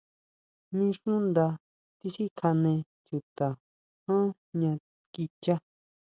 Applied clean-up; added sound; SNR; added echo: none; none; none; none.